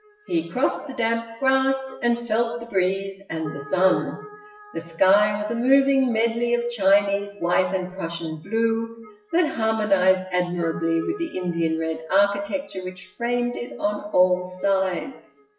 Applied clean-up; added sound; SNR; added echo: classical method WPE with log-MMSE.